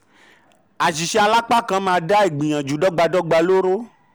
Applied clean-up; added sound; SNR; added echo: none; none; none; none.